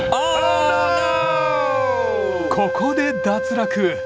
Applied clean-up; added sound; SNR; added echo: none; Wind instrument, woodwind instrument; 2 dB; none.